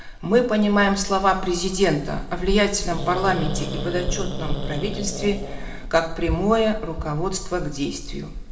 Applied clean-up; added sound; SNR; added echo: none; Growling; 6 dB; reverberation time 0.8 s.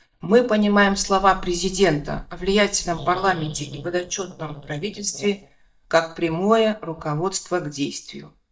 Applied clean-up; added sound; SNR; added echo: neural mask model DeepFilterNet 3.